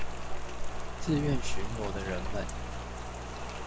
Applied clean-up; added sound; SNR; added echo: none; Rain; -3 dB; none.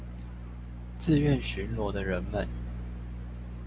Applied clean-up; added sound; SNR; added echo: none; none; none; none.